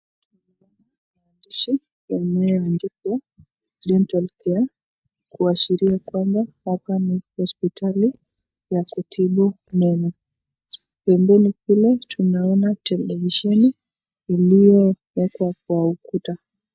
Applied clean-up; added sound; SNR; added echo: neural mask model DeepFilterNet 3.